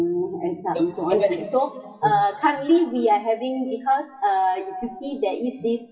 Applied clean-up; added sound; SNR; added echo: classical method WPE with log-MMSE.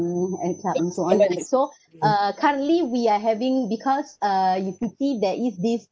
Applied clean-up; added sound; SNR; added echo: none; none; none; none.